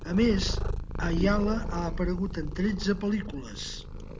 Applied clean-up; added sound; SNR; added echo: none; Purr; 3 dB; none.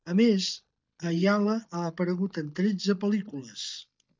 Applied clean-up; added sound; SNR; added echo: neural mask model DeepFilterNet 3.